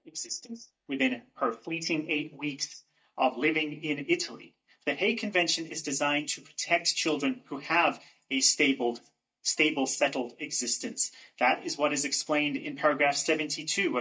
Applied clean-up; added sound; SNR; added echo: neural mask model DeepFilterNet 3.